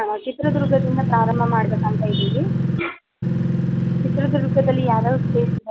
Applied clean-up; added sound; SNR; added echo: none; Engine; -4 dB; none.